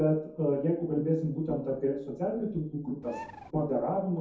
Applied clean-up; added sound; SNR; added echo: none; Bird; 13 dB; reverberation time 0.6 s.